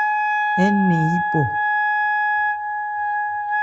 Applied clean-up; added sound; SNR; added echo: none; Wind instrument, woodwind instrument; -4 dB; none.